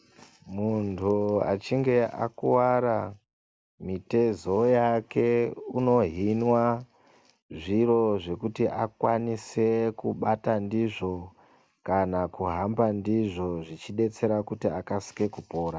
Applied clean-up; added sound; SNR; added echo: none; none; none; none.